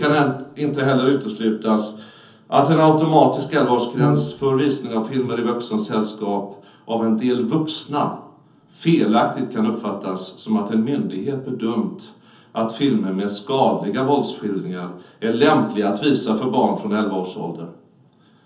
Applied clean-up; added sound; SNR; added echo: none; Brass instrument; 1 dB; reverberation time 0.7 s.